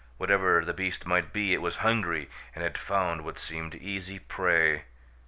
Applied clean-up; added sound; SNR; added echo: none; none; none; none.